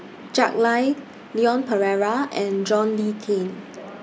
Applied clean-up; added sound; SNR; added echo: none; none; none; none.